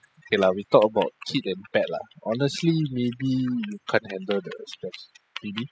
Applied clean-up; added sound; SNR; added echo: classical method spectral subtraction.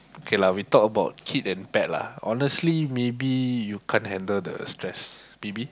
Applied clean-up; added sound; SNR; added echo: none; none; none; none.